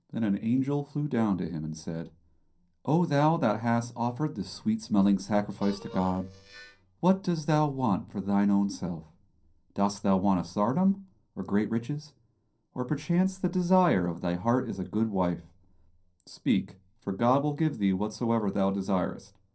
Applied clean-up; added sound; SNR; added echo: neural separator model SepFormer DNS4.